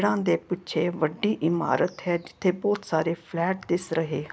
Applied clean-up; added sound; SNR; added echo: none; none; none; none.